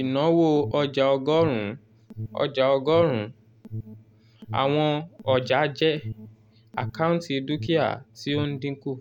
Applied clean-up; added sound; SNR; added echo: none; Alarm; 15 dB; none.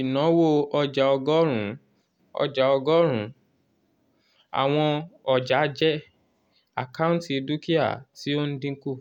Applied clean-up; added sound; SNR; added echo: none; none; none; none.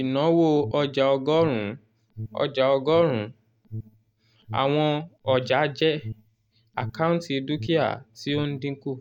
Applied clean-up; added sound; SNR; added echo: neural mask model DeepFilterNet 3.